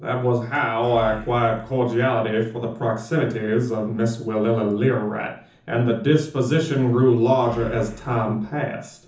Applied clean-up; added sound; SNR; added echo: none; Animal; 18 dB; reverberation time 0.6 s.